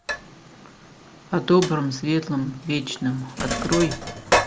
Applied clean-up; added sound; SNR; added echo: none; Sink (filling or washing); 5 dB; none.